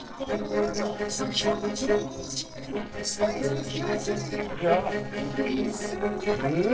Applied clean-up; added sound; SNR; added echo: neural separator model SepFormer DNS4.